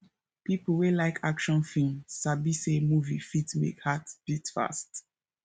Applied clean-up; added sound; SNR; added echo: none; none; none; none.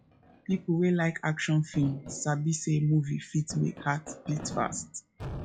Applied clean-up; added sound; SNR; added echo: classical method log-MMSE.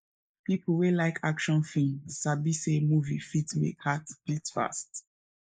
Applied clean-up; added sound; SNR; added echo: neural mask model Resemble Enhance denoiser.